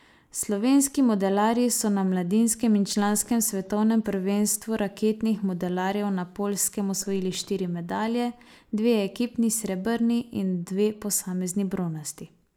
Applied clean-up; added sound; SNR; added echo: neural mask model Resemble Enhance denoiser.